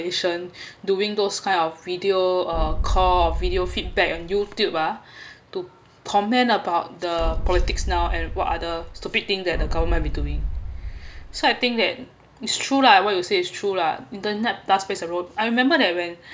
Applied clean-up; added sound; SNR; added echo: none; Boom; 2 dB; none.